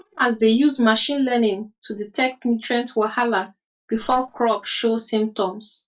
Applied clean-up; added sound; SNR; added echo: neural mask model DeepFilterNet 3.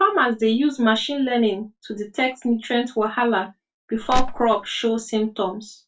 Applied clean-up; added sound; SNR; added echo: none; Crushing; 1 dB; reverberation time 0.2 s.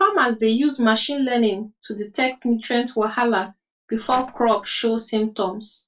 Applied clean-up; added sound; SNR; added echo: neural separator model SepFormer DNS4.